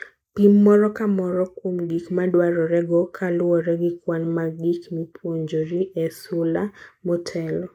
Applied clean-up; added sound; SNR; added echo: neural mask model Resemble Enhance denoiser.